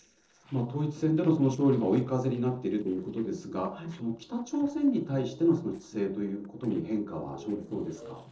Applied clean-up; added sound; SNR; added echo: neural separator model SepFormer DNS4.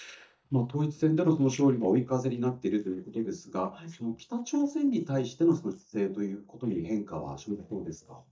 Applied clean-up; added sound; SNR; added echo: neural mask model DeepFilterNet 3.